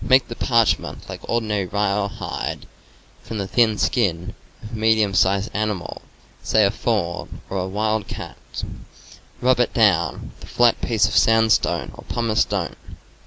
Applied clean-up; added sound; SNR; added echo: none; none; none; none.